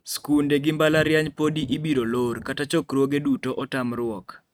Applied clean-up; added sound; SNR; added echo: neural mask model RNNoise.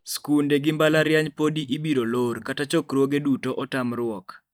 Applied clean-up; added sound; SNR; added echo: neural mask model DeepFilterNet 3.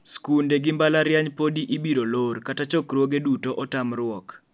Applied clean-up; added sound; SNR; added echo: none; none; none; none.